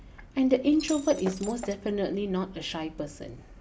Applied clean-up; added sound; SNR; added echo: none; Shatter; 12 dB; none.